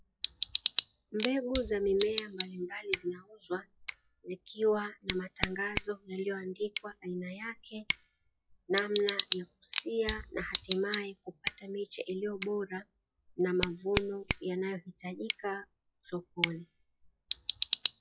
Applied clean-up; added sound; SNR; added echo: classical method log-MMSE.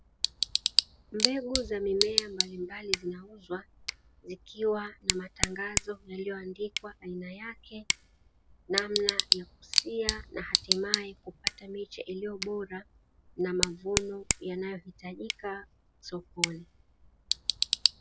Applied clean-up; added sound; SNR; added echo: none; Tick / Bicycle; -3 dB; none.